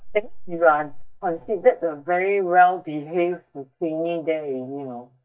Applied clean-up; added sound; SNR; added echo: neural mask model DeepFilterNet 3.